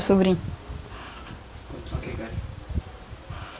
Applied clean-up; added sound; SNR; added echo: none; none; none; none.